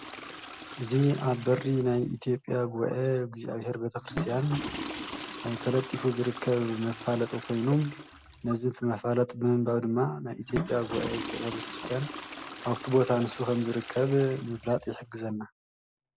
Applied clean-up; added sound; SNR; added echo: none; Toilet flush / Water; 11 dB; none.